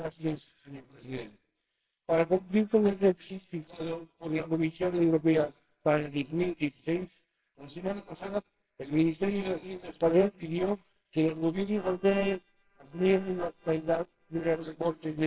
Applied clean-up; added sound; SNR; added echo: neural separator model SepFormer WHAMR!.